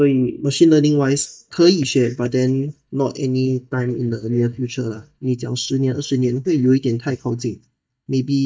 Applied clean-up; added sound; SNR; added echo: neural mask model DeepFilterNet 3.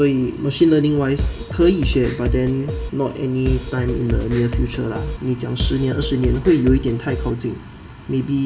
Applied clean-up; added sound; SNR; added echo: none; Drum kit; 4 dB; reverberation time 2.5 s.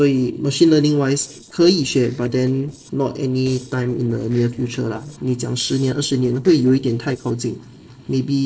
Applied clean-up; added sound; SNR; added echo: neural separator model SepFormer DNS4.